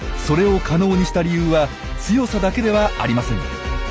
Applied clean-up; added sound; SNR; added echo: none; none; none; none.